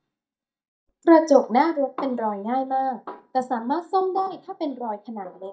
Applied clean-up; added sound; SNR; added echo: neural mask model DeepFilterNet 3.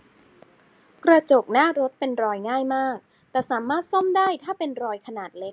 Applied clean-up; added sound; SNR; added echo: none; none; none; none.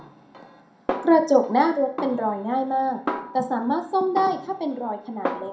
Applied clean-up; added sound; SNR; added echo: none; Snare drum; 11 dB; reverberation time 0.4 s.